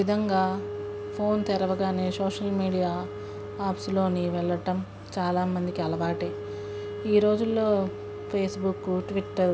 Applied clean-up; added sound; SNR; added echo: none; Wind instrument, woodwind instrument; 10 dB; none.